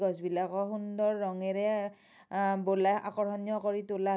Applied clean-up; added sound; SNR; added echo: none; none; none; none.